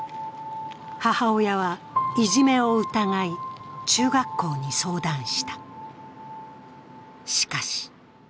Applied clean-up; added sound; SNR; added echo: none; none; none; none.